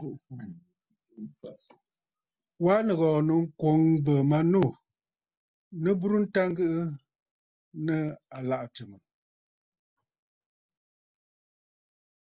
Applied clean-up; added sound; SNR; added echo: none; none; none; none.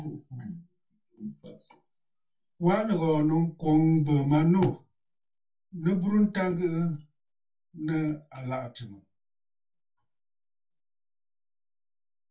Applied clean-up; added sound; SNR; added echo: none; none; none; reverberation time 0.2 s.